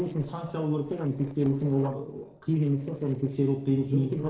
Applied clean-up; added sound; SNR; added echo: neural separator model SepFormer DNS4.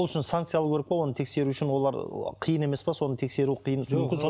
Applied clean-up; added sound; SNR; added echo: none; none; none; none.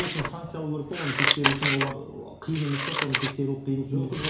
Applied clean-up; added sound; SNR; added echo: none; Scissors; 1 dB; reverberation time 0.7 s.